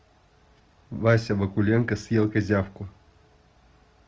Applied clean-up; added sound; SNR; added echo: none; none; none; none.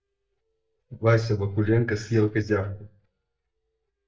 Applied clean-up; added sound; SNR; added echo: neural mask model DeepFilterNet 3.